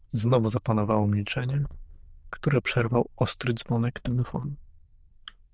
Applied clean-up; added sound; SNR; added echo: neural diffusion model UNIVERSE++.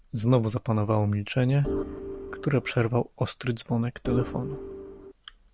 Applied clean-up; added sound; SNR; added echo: none; Organ; 6 dB; none.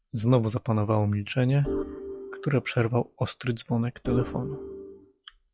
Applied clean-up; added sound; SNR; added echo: classical method log-MMSE.